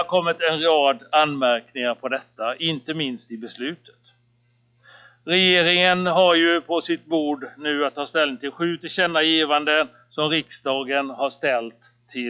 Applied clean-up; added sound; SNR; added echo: classical method log-MMSE.